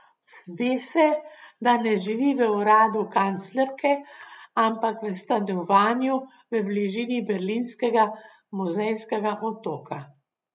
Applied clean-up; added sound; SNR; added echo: none; none; none; none.